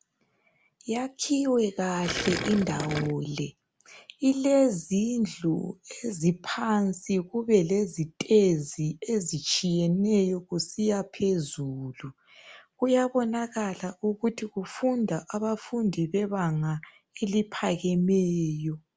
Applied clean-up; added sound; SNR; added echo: none; Gurgling; 5 dB; none.